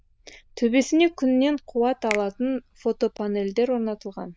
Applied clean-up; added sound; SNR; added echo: neural diffusion model UNIVERSE++.